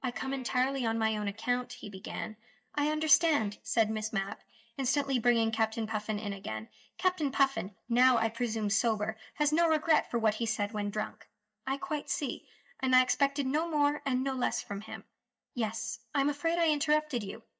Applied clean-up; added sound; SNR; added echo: neural mask model DeepFilterNet 3.